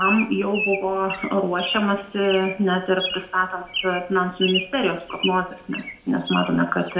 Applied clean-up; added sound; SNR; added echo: none; Bird vocalization, bird call, bird song; 9 dB; reverberation time 0.7 s.